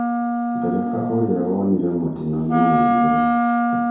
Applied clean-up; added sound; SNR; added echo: none; Wind instrument, woodwind instrument; -3 dB; reverberation time 0.9 s.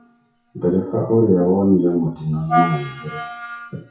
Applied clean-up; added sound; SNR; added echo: classical method WPE with log-MMSE.